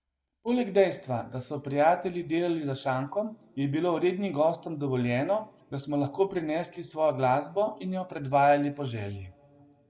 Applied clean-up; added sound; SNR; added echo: none; none; none; reverberation time 1.2 s.